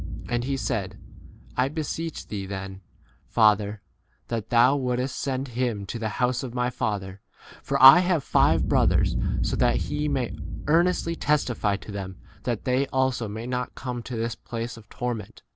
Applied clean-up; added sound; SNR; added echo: none; Boom; 6 dB; none.